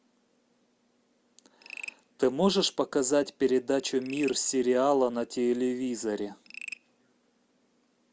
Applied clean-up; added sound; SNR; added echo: none; Frog; 19 dB; none.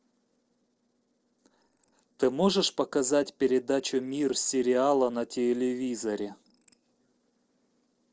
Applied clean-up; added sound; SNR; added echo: neural separator model SepFormer DNS4.